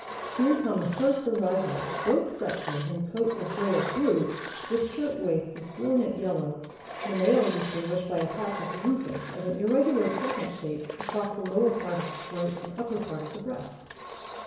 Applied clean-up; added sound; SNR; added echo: none; Engine; 10 dB; reverberation time 1.0 s.